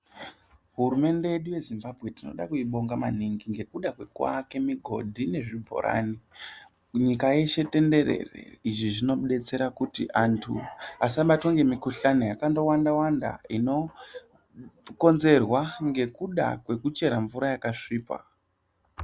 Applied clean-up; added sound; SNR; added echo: none; none; none; none.